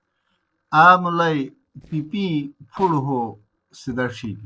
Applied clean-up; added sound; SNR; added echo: neural separator model SepFormer DNS4.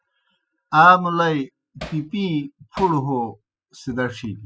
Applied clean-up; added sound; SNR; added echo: classical method spectral subtraction.